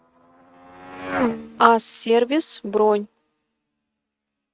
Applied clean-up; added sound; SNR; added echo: neural mask model RNNoise.